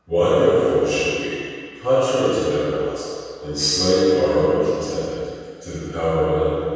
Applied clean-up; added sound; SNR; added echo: none; none; none; reverberation time 2.2 s.